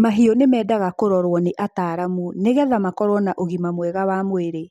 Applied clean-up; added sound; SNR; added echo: none; none; none; none.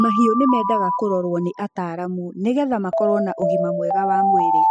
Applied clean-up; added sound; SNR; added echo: classical method spectral subtraction.